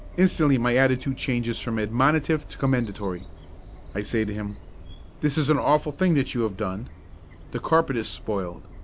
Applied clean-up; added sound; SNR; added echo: none; Bird vocalization, bird call, bird song; 15 dB; none.